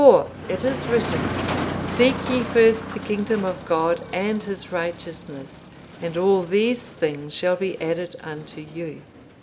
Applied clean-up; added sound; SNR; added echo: none; Motor vehicle (road); 9 dB; none.